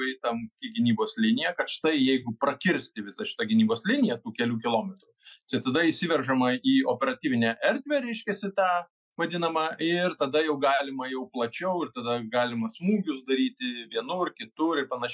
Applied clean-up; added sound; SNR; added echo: classical method Wiener filter.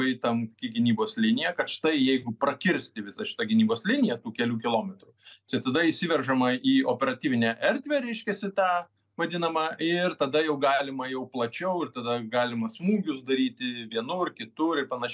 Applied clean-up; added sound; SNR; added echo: none; none; none; none.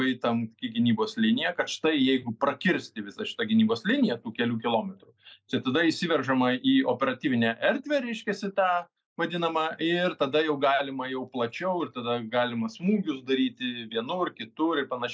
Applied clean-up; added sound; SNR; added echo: neural mask model Resemble Enhance denoiser.